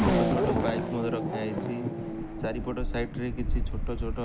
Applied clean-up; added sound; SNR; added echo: none; Race car, auto racing / Accelerating, revving, vroom; -4 dB; none.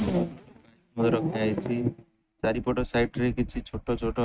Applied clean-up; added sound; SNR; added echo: neural mask model RNNoise.